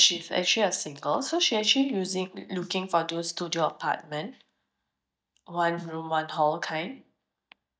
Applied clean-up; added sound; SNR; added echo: neural mask model DeepFilterNet 3.